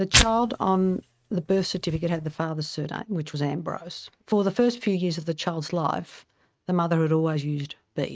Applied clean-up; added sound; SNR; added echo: neural mask model RNNoise.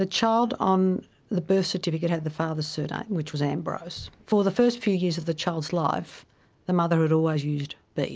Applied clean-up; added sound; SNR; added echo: none; none; none; none.